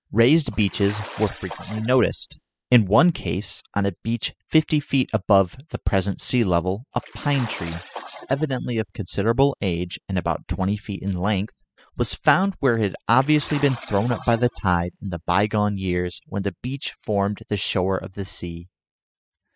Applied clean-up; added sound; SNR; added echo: classical method spectral subtraction.